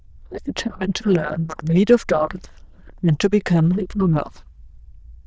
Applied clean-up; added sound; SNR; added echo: neural diffusion model UNIVERSE++.